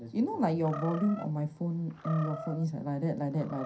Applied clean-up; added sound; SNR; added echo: none; Animal; 13 dB; reverberation time 0.3 s.